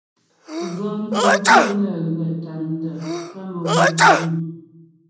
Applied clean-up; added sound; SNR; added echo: none; Sneeze; -5 dB; reverberation time 1.2 s.